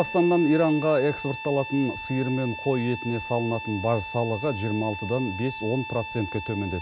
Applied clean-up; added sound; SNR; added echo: none; Harmonica; 11 dB; none.